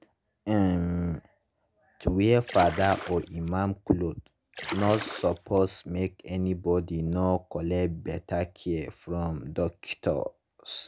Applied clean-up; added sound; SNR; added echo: none; Splash, splatter; 10 dB; none.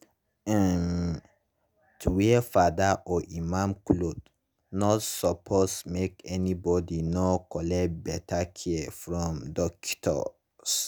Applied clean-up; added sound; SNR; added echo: none; none; none; none.